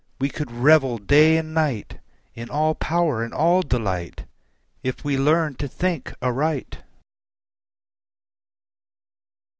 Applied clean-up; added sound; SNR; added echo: none; none; none; none.